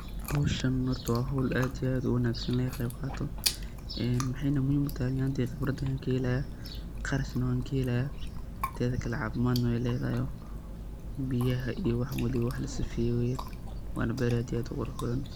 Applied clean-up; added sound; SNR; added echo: none; Chewing, mastication; 6 dB; none.